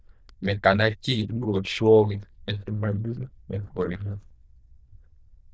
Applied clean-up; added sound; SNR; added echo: neural diffusion model UNIVERSE++.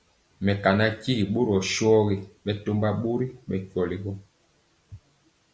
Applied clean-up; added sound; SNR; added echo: none; none; none; none.